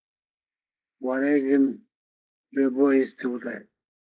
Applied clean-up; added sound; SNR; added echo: neural mask model Resemble Enhance denoiser.